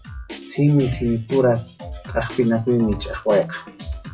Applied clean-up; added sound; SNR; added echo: classical method WPE with log-MMSE.